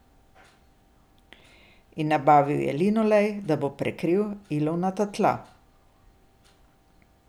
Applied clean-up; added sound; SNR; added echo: none; none; none; none.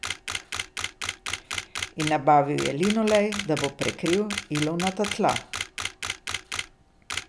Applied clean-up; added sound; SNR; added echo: none; Camera; 7 dB; none.